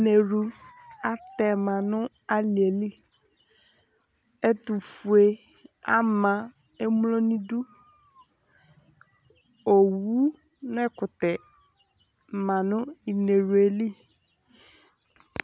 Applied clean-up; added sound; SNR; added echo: none; none; none; none.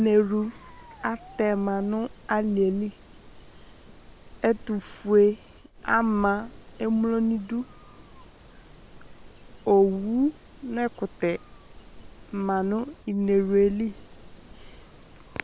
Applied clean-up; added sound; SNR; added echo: none; Insect; 19 dB; none.